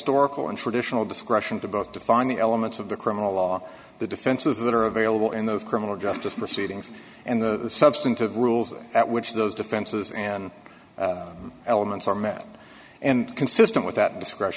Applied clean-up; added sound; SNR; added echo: none; none; none; none.